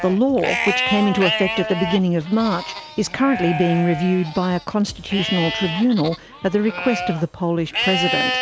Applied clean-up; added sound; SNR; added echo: none; Livestock, farm animals, working animals; 6 dB; none.